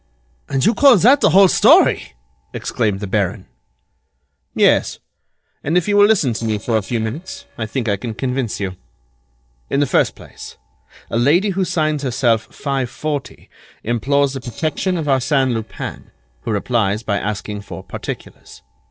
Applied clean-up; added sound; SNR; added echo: neural separator model SepFormer DNS4.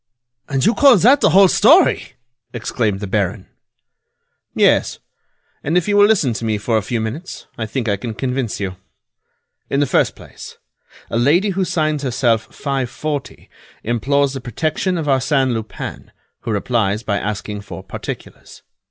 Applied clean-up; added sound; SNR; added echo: none; none; none; none.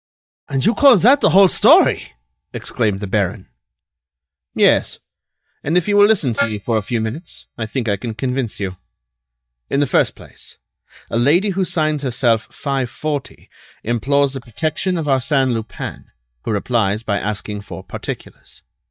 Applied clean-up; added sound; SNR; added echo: neural mask model DeepFilterNet 3.